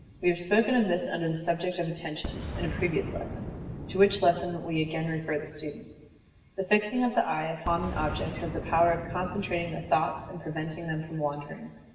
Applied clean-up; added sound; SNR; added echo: none; Boom; 11 dB; reverberation time 1.1 s.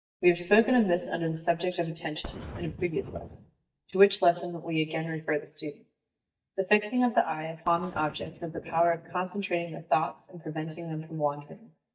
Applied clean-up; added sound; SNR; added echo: neural mask model DeepFilterNet 3.